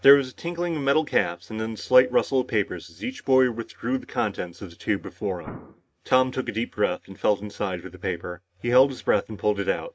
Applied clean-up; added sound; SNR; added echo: neural mask model RNNoise.